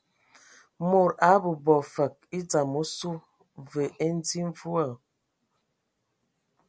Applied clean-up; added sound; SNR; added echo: none; none; none; none.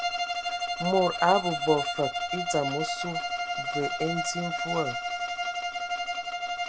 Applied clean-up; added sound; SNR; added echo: none; Bowed string instrument; 0 dB; none.